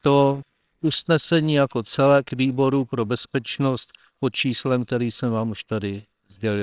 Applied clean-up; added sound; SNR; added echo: neural separator model SepFormer WHAMR!.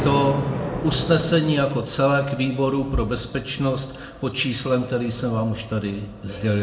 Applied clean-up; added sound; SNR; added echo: none; Thunder; 10 dB; reverberation time 0.8 s.